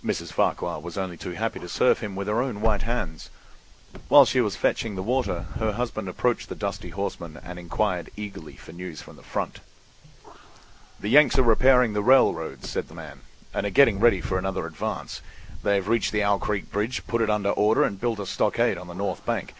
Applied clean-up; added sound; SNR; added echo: none; Wind / Car; 7 dB; none.